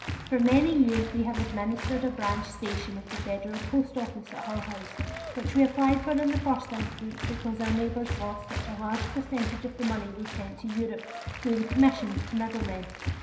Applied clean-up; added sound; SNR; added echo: none; Applause; 7 dB; reverberation time 0.9 s.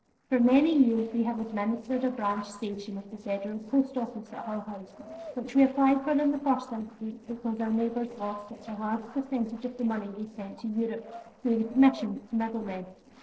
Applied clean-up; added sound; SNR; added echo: neural separator model SepFormer DNS4.